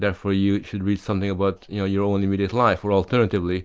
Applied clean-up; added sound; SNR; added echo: none; none; none; none.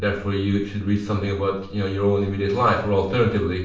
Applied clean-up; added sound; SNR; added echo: none; none; none; reverberation time 0.5 s.